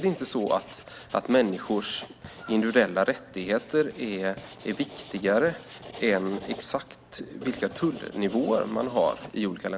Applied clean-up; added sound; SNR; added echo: none; Writing; 18 dB; none.